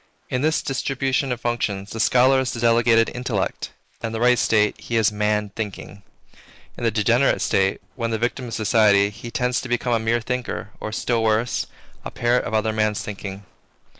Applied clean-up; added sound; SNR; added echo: neural mask model Resemble Enhance denoiser.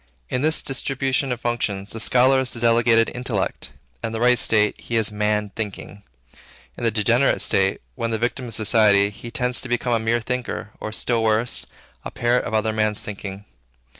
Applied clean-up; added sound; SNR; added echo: none; none; none; none.